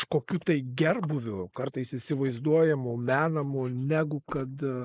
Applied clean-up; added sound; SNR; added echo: neural mask model Resemble Enhance denoiser.